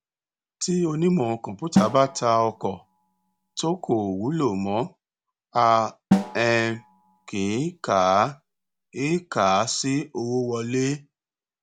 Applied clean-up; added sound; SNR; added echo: none; Snare drum; 6 dB; none.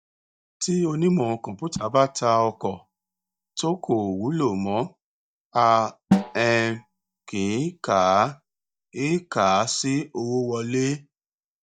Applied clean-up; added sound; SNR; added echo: neural mask model DeepFilterNet 3.